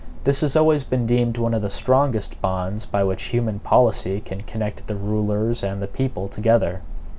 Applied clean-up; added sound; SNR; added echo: none; none; none; none.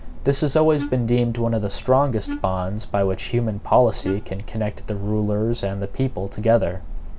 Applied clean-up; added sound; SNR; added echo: none; Wind instrument, woodwind instrument; 12 dB; none.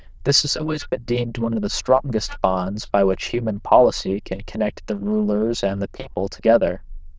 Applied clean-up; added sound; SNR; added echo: neural diffusion model UNIVERSE++.